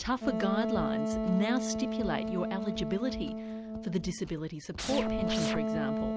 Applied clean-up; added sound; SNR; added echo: none; Scratching (performance technique) + Wind instrument, woodwind instrument; 0 dB; none.